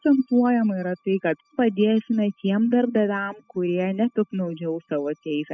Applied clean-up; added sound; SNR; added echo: classical method spectral subtraction.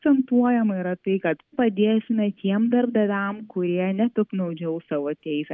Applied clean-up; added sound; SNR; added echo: none; none; none; none.